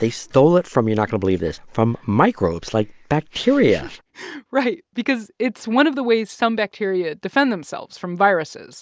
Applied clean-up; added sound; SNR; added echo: none; none; none; none.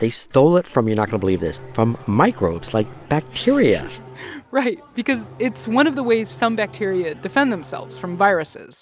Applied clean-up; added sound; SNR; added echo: none; Race car, auto racing / Engine starting; 19 dB; none.